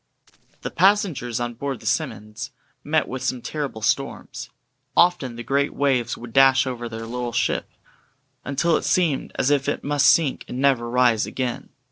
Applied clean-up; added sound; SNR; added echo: neural separator model SepFormer DNS4.